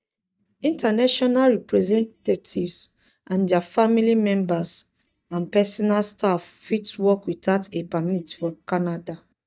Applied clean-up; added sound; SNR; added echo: neural mask model DeepFilterNet 3.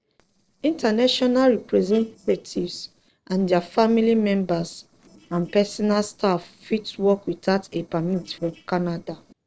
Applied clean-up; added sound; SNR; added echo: neural separator model SepFormer DNS4.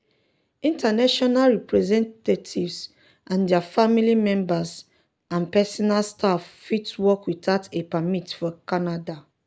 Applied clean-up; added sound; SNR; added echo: none; none; none; none.